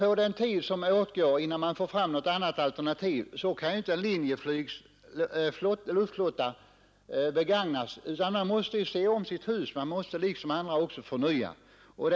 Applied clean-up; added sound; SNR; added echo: none; none; none; none.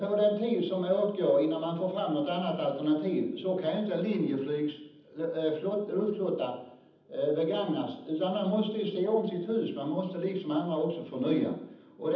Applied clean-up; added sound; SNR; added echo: none; none; none; reverberation time 0.8 s.